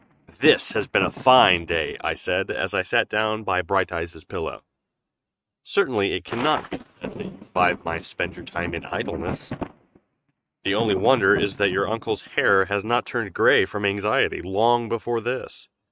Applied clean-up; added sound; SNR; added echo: neural mask model RNNoise.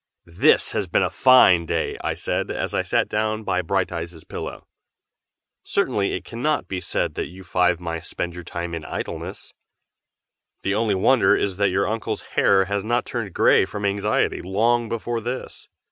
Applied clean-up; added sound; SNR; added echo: none; none; none; none.